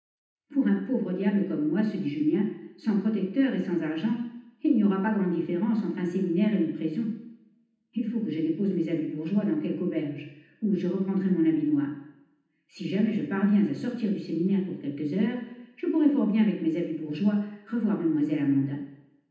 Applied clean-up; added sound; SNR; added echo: none; none; none; reverberation time 0.9 s.